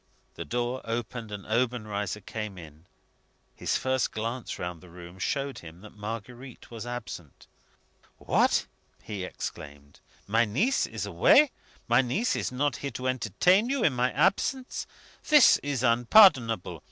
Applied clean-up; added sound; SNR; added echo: none; none; none; none.